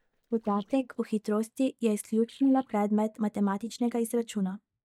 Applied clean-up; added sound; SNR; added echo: neural mask model DeepFilterNet 3.